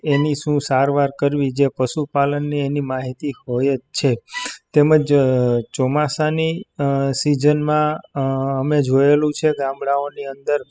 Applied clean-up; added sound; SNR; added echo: classical method spectral subtraction.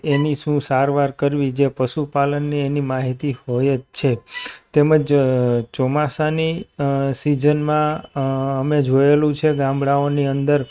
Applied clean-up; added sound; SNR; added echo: neural mask model RNNoise.